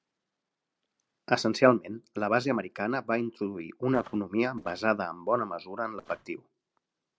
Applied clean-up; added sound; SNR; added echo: neural separator model SepFormer DNS4.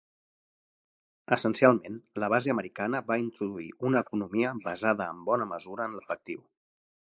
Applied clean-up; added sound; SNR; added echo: neural mask model Resemble Enhance denoiser.